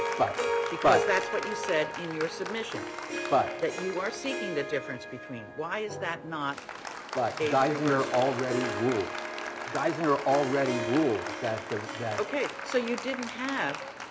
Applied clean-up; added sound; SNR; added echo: none; Applause + Harp; 5 dB; none.